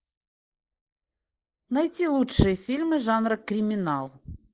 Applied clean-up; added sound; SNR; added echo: neural mask model Resemble Enhance denoiser.